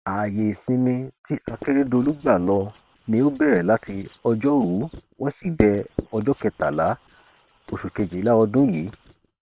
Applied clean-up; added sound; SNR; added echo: neural separator model SepFormer WHAM!.